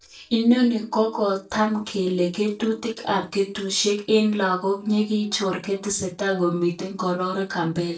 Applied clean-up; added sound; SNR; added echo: neural mask model DeepFilterNet 3.